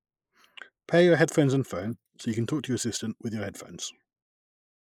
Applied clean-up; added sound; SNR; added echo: neural mask model Resemble Enhance denoiser.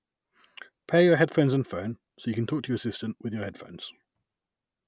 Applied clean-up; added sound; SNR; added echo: none; none; none; none.